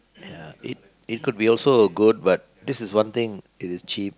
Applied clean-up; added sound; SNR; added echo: none; none; none; none.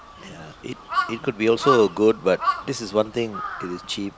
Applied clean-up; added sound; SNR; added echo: none; Crow; 6 dB; none.